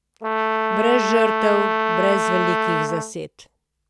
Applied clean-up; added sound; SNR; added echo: none; Brass instrument; -2 dB; none.